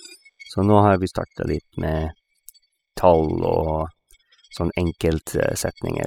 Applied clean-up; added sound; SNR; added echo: classical method spectral subtraction.